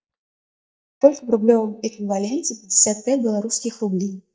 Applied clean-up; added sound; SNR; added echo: neural mask model DeepFilterNet 3.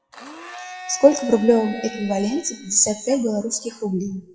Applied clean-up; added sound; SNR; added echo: classical method WPE with log-MMSE.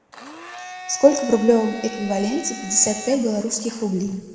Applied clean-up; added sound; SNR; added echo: none; Domestic sounds, home sounds; 16 dB; reverberation time 1.5 s.